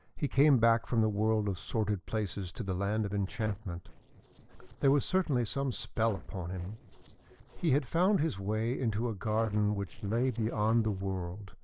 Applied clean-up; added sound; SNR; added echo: neural separator model SepFormer DNS4.